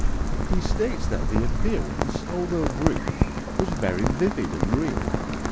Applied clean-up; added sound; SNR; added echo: none; Rain; -4 dB; none.